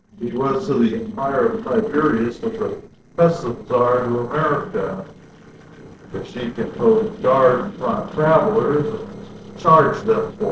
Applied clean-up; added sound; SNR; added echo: neural separator model SepFormer DNS4.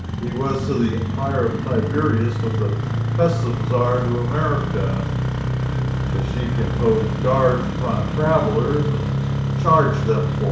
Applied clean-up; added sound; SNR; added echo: none; Engine starting; -1 dB; reverberation time 0.6 s.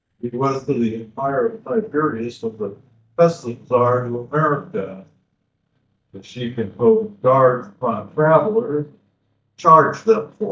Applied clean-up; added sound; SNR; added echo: neural mask model DeepFilterNet 3.